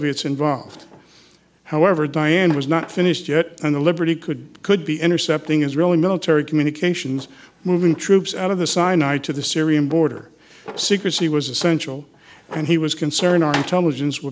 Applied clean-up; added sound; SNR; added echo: none; Drawer open or close; 20 dB; none.